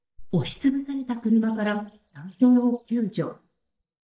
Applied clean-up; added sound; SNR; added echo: neural mask model DeepFilterNet 3.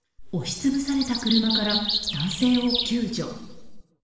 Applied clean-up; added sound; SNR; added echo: none; Bird vocalization, bird call, bird song; 4 dB; reverberation time 1.3 s.